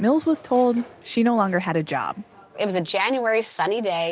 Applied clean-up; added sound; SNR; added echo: none; none; none; none.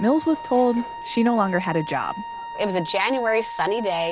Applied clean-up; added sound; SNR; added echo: none; Wind instrument, woodwind instrument; 11 dB; none.